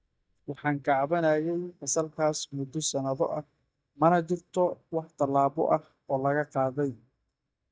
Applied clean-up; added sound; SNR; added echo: neural mask model DeepFilterNet 3.